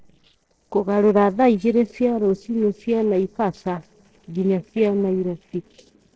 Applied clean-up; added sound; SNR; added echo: neural separator model SepFormer DNS4.